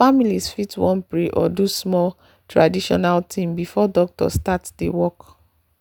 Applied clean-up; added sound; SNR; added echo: none; none; none; none.